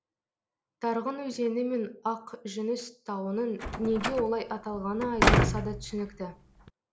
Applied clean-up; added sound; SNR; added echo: none; Slam; -3 dB; none.